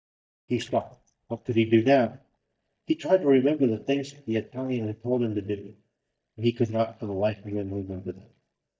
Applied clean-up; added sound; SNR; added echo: neural mask model DeepFilterNet 3.